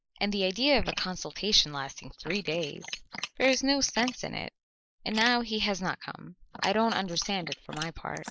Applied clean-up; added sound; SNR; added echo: neural mask model Resemble Enhance denoiser.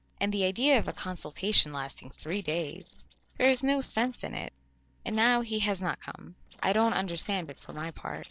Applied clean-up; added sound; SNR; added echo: neural separator model SepFormer DNS4.